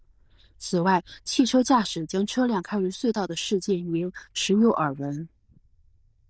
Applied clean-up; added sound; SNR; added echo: neural diffusion model UNIVERSE++.